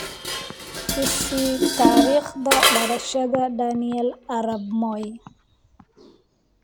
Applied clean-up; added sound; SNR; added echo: none; Dishes, pots, and pans; 1 dB; none.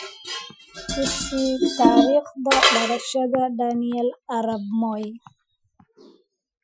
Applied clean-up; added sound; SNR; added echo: classical method Wiener filter.